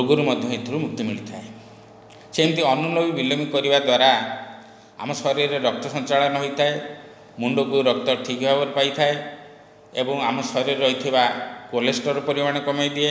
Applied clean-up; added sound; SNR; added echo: none; none; none; none.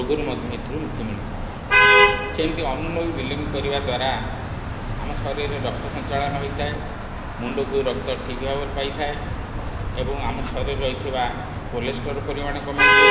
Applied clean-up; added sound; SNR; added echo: none; Traffic noise, roadway noise / Vehicle horn, car horn, honking; -5 dB; reverberation time 0.3 s.